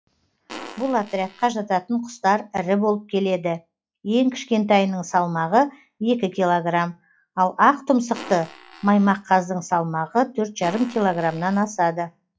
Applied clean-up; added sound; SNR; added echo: classical method log-MMSE.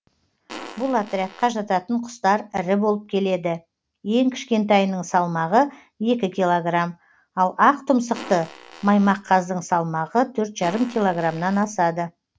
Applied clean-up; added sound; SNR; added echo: none; Fart; 18 dB; none.